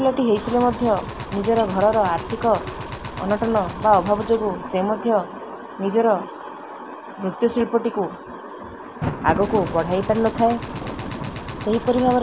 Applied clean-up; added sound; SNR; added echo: none; Thunder + Gunshot, gunfire; 12 dB; none.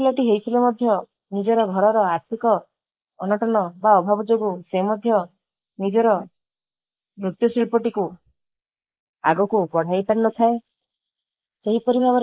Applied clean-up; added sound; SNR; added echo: neural mask model Resemble Enhance denoiser.